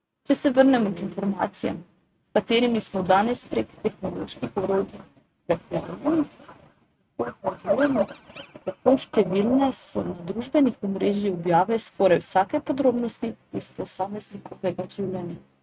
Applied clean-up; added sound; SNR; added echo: neural mask model RNNoise.